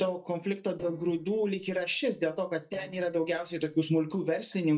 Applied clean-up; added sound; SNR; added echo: neural mask model DeepFilterNet 3.